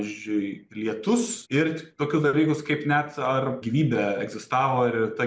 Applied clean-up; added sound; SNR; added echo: none; none; none; none.